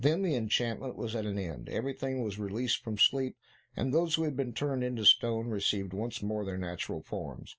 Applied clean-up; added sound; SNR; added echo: none; none; none; none.